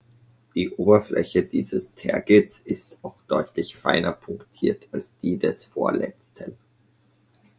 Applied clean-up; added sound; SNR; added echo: none; none; none; none.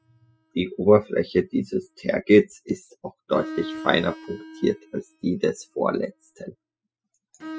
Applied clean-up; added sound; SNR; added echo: classical method spectral subtraction.